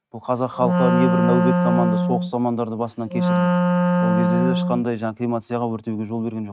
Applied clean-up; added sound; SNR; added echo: neural mask model RNNoise.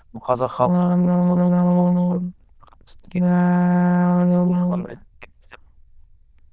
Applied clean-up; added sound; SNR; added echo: neural diffusion model UNIVERSE++.